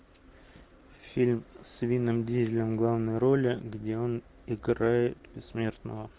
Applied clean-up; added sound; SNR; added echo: none; none; none; none.